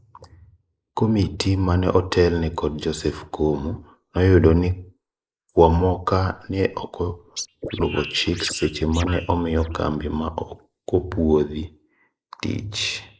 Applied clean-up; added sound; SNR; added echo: neural mask model Resemble Enhance denoiser.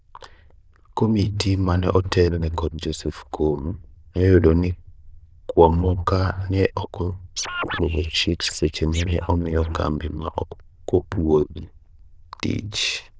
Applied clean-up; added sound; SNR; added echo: neural diffusion model UNIVERSE++.